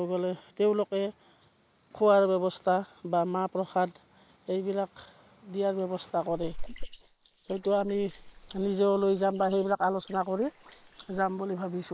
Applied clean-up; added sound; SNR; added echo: neural mask model Resemble Enhance denoiser.